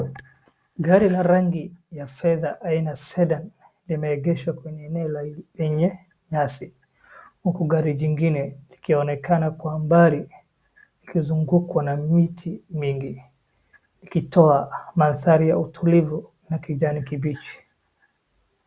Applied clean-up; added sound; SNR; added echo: none; none; none; none.